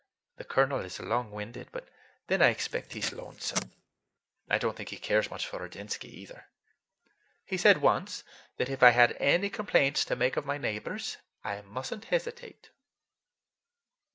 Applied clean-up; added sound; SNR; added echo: neural mask model Resemble Enhance denoiser.